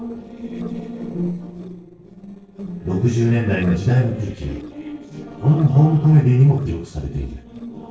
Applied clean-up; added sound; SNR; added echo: neural separator model SepFormer DNS4.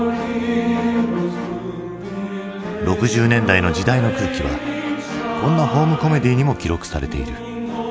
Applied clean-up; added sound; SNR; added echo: none; none; none; none.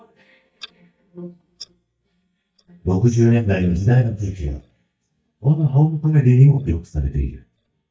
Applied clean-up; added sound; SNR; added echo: neural mask model DeepFilterNet 3.